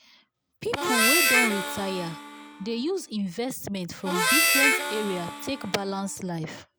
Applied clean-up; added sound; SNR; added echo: none; Harmonica; -4 dB; none.